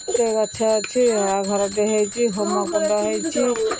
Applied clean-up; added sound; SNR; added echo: none; Bicycle bell; 11 dB; none.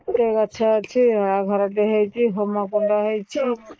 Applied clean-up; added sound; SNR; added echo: neural mask model Resemble Enhance denoiser.